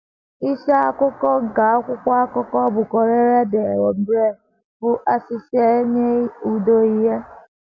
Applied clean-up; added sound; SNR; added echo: none; none; none; none.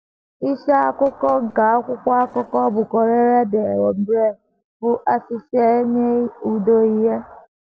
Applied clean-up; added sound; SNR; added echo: neural separator model SepFormer DNS4.